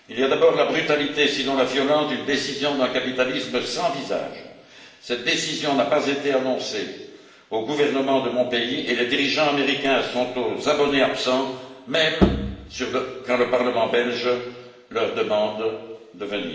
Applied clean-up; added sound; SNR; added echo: none; Bowed string instrument; 2 dB; reverberation time 1.0 s.